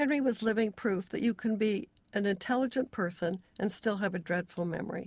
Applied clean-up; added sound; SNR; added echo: none; none; none; none.